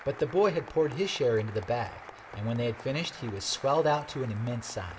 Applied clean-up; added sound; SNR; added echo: none; Applause; 17 dB; reverberation time 0.6 s.